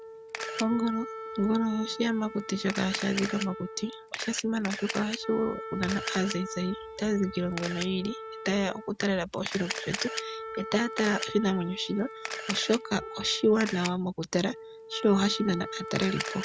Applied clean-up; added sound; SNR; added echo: none; Camera + Wind instrument, woodwind instrument; 9 dB; none.